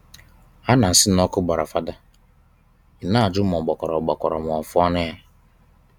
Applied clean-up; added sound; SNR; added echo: none; none; none; none.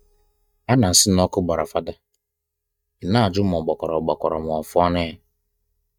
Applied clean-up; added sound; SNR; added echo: neural mask model DeepFilterNet 3.